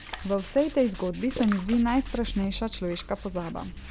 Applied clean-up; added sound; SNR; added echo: none; Splash, splatter + Tools; 11 dB; none.